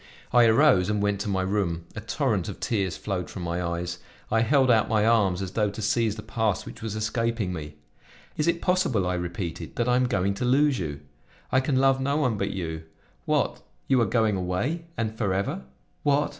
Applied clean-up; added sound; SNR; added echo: none; none; none; none.